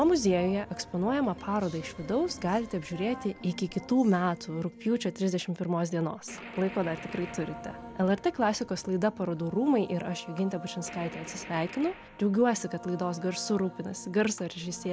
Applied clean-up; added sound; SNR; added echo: none; Gunshot, gunfire; 18 dB; none.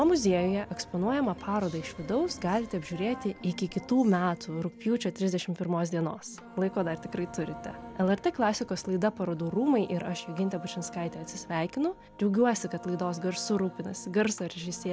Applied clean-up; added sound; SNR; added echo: none; none; none; none.